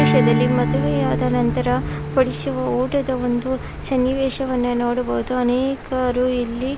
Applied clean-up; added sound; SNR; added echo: none; Strum; 5 dB; none.